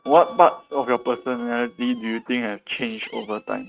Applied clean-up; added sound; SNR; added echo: neural mask model RNNoise.